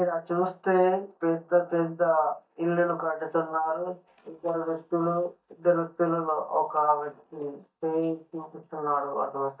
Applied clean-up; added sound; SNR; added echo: neural mask model DeepFilterNet 3.